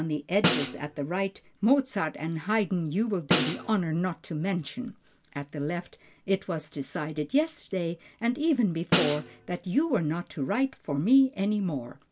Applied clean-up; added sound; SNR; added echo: none; Snare drum; 3 dB; none.